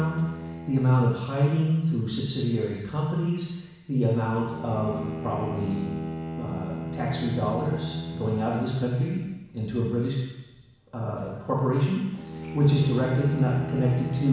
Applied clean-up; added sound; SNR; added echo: none; Bowed string instrument; 10 dB; reverberation time 1.1 s.